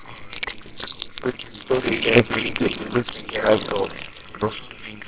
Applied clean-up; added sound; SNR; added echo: neural separator model SepFormer WHAMR!.